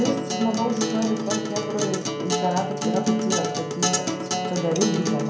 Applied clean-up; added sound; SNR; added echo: none; Acoustic guitar; -1 dB; reverberation time 0.5 s.